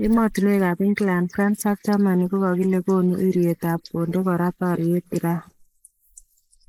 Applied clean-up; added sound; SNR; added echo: neural mask model Resemble Enhance denoiser.